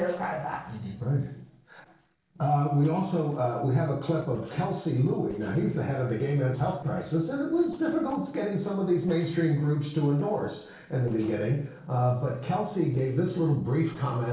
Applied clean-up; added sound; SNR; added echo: neural separator model SepFormer DNS4.